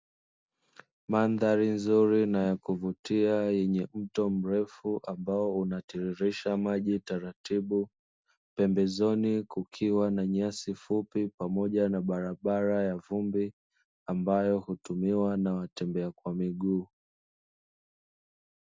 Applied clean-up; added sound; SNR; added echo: none; none; none; none.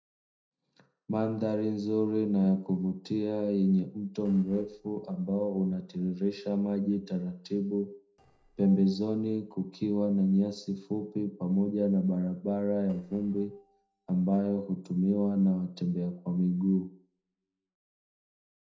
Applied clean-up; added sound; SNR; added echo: neural separator model SepFormer DNS4.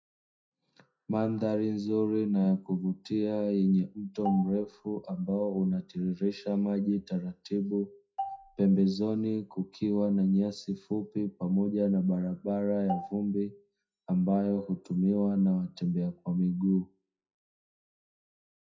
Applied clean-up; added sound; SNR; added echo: classical method WPE with log-MMSE.